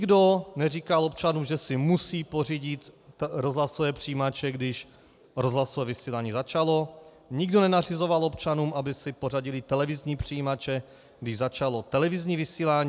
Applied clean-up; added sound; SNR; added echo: none; none; none; none.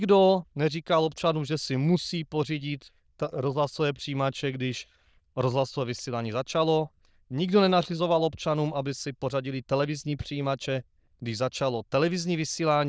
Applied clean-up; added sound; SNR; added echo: neural diffusion model UNIVERSE++.